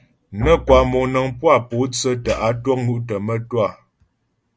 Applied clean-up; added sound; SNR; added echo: none; none; none; none.